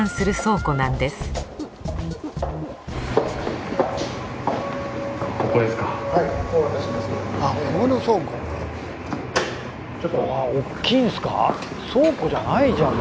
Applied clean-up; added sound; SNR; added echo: none; Whoosh, swoosh, swish; 20 dB; none.